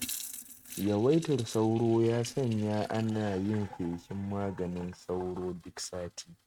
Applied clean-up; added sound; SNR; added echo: neural mask model RNNoise.